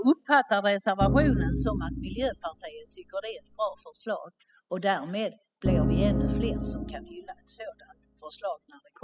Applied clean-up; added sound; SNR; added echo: classical method spectral subtraction.